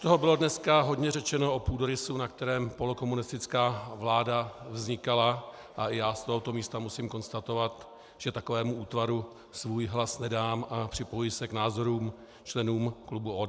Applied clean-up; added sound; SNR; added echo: none; none; none; none.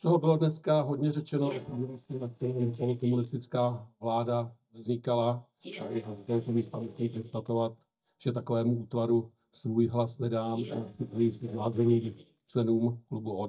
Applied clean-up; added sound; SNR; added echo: neural mask model DeepFilterNet 3.